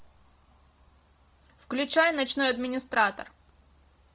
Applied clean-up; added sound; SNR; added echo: none; none; none; none.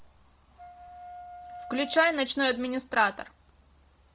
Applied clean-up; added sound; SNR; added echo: none; Wind instrument, woodwind instrument; 15 dB; none.